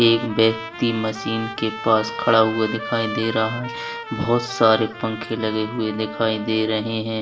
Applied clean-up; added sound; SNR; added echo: none; Trumpet; 11 dB; reverberation time 0.4 s.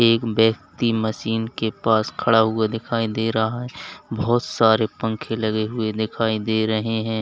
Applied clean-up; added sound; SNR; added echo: none; none; none; none.